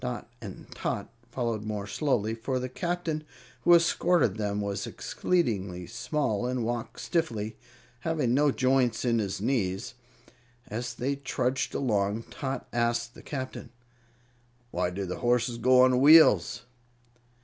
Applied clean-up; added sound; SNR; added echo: none; none; none; none.